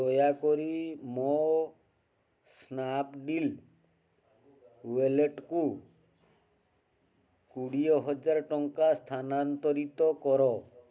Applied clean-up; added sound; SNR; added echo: none; none; none; none.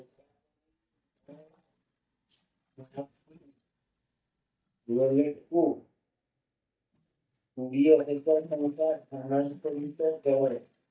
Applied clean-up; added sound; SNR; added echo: neural mask model DeepFilterNet 3.